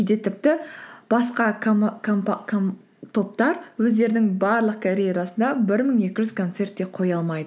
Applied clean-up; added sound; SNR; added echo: none; none; none; none.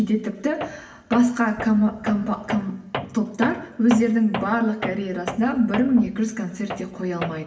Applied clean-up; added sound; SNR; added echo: none; Tools; 12 dB; reverberation time 0.9 s.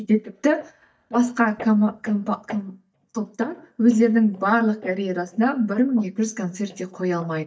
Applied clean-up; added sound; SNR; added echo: neural mask model DeepFilterNet 3.